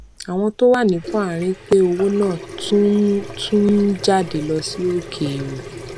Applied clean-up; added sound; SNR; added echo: none; Sink (filling or washing) / Water tap, faucet; 15 dB; none.